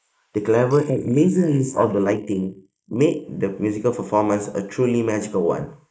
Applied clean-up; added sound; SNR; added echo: neural mask model Resemble Enhance denoiser.